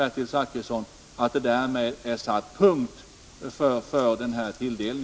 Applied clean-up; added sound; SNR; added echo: none; none; none; none.